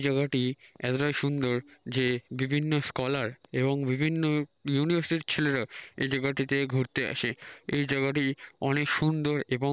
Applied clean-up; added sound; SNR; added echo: none; none; none; none.